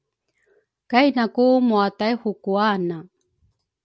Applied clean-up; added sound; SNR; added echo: none; none; none; none.